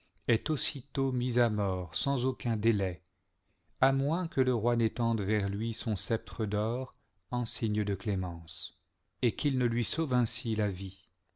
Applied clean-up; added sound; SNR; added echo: none; none; none; none.